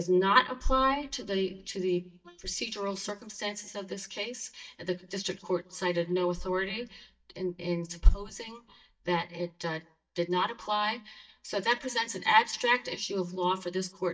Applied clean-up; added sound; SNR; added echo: neural mask model DeepFilterNet 3.